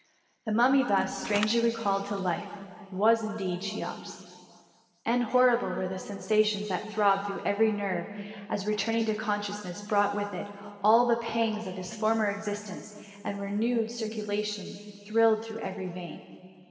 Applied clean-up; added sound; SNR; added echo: none; Bicycle; 15 dB; reverberation time 2.4 s.